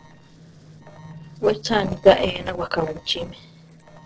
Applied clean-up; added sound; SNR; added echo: neural separator model SepFormer DNS4.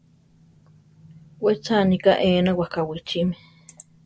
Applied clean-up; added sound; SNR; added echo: none; none; none; none.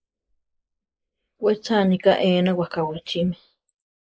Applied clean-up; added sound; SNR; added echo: neural mask model Resemble Enhance denoiser.